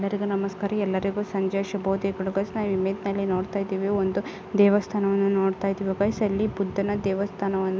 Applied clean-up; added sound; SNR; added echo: none; none; none; none.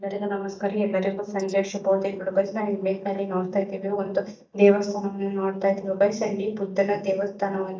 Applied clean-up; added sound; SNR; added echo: neural mask model DeepFilterNet 3.